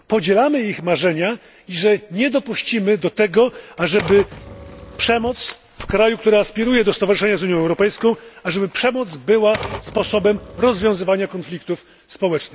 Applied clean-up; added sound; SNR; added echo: none; Typewriter; 15 dB; none.